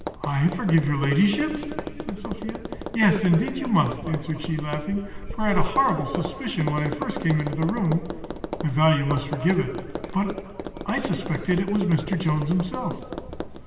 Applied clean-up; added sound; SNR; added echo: none; Tap; 8 dB; reverberation time 2.5 s.